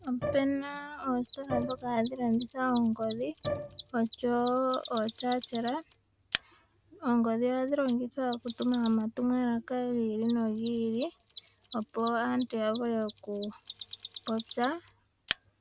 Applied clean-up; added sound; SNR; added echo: none; Mechanisms + Bowed string instrument; 11 dB; none.